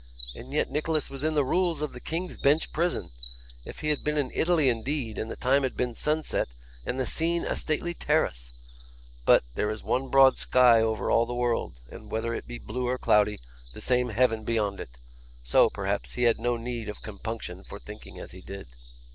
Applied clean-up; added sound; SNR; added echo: none; Bird vocalization, bird call, bird song; -4 dB; none.